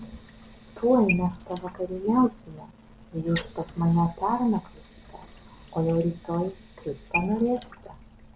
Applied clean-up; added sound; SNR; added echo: none; Sink (filling or washing) / Water; 14 dB; none.